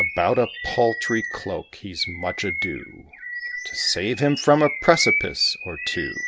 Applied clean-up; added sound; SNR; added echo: none; Bird vocalization, bird call, bird song; 6 dB; none.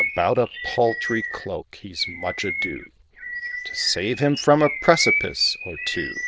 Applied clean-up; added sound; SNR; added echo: neural diffusion model UNIVERSE++.